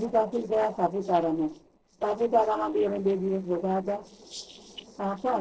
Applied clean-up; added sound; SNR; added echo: neural separator model SepFormer DNS4.